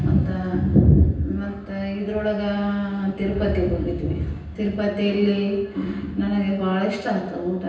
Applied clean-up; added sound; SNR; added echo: none; none; none; reverberation time 0.9 s.